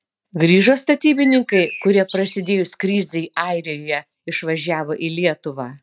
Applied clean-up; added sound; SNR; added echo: neural mask model RNNoise.